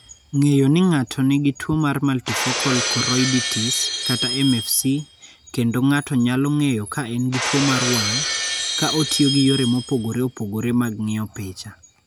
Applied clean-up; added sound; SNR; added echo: none; Shatter; 6 dB; none.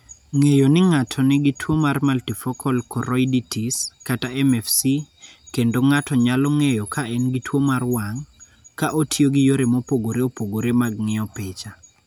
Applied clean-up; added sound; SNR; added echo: none; none; none; none.